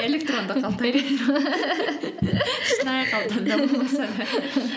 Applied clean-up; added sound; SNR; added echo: none; none; none; none.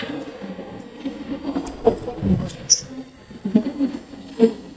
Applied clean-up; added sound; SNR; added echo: neural mask model DeepFilterNet 3.